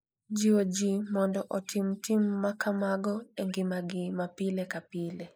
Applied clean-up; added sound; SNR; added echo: neural mask model Resemble Enhance denoiser.